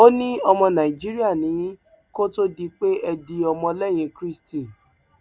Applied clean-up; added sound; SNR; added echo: none; none; none; none.